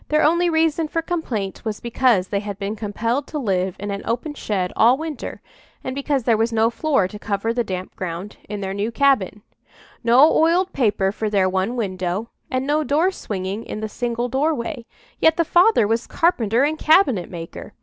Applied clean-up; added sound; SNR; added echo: none; none; none; none.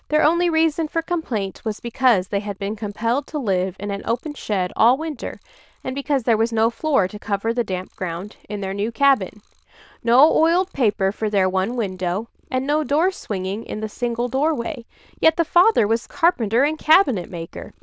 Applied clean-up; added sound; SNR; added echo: neural diffusion model UNIVERSE++.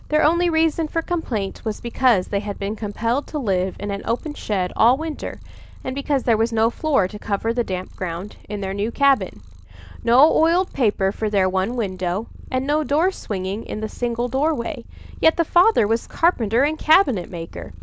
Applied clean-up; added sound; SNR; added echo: none; Purr; 16 dB; none.